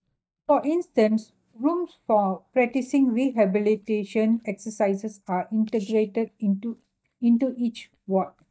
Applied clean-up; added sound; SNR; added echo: neural mask model DeepFilterNet 3.